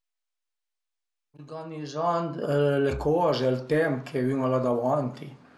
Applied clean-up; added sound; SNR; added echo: none; Bass drum; 12 dB; none.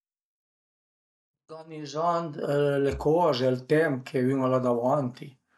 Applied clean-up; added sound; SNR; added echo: neural mask model DeepFilterNet 3.